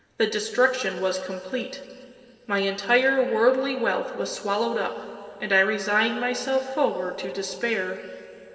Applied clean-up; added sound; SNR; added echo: none; none; none; reverberation time 2.9 s.